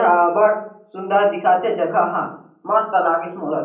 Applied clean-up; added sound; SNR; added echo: none; none; none; reverberation time 0.6 s.